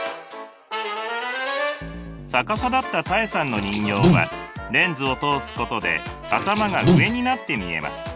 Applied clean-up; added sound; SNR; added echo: none; Liquid; -3 dB; none.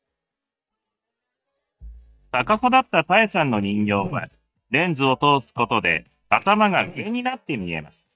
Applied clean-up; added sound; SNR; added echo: neural mask model DeepFilterNet 3.